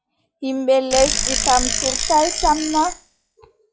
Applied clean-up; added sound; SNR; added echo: classical method log-MMSE.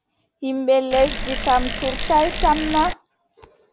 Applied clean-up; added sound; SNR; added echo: none; Bicycle; -1 dB; none.